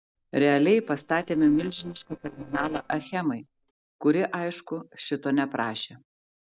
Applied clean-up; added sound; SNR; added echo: neural separator model SepFormer DNS4.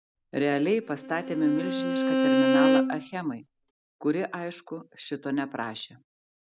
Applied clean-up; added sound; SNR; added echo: none; Bowed string instrument; -4 dB; none.